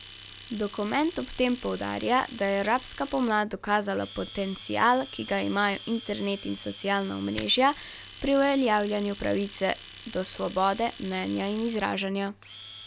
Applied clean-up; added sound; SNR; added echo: none; Domestic sounds, home sounds; 16 dB; none.